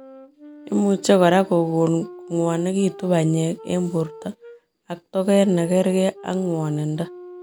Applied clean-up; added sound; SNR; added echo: none; Wind instrument, woodwind instrument; 20 dB; none.